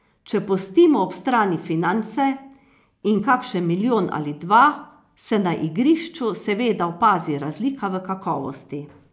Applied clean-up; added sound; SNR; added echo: none; none; none; none.